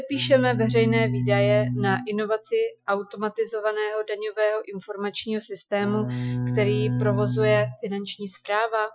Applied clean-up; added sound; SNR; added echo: classical method Wiener filter.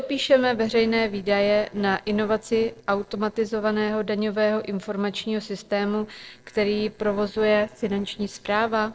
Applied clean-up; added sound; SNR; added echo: neural separator model SepFormer DNS4.